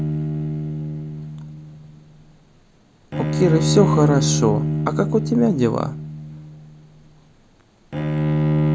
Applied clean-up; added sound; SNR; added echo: none; Bowed string instrument; -1 dB; none.